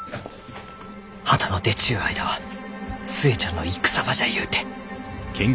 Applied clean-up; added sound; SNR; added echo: none; Crowd; 19 dB; none.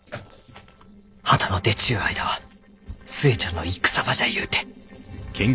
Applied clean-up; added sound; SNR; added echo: neural separator model SepFormer DNS4.